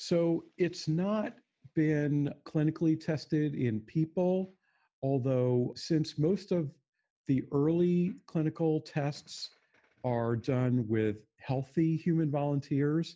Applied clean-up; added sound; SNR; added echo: none; none; none; none.